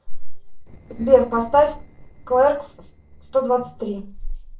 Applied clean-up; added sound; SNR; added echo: neural separator model SepFormer DNS4.